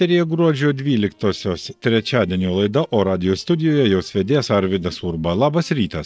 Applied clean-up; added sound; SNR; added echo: neural separator model SepFormer DNS4.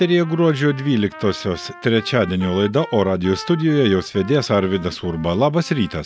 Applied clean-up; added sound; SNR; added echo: none; Trumpet; 19 dB; none.